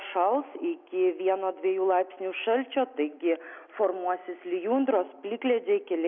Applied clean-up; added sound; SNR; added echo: none; none; none; none.